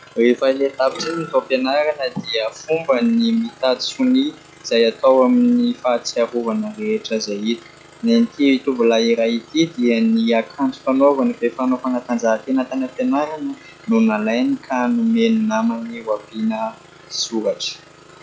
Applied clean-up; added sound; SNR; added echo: classical method log-MMSE.